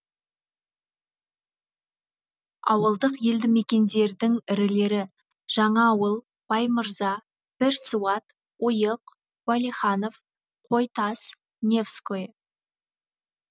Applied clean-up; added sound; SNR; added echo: none; none; none; none.